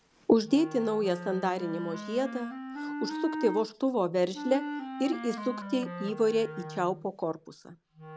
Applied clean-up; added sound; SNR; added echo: none; Wind instrument, woodwind instrument; 9 dB; none.